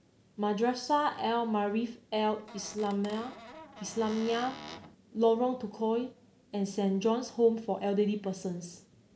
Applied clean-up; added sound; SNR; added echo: none; Squeak / Cupboard open or close; 16 dB; none.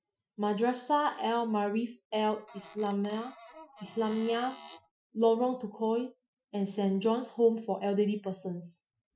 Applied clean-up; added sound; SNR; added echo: classical method Wiener filter.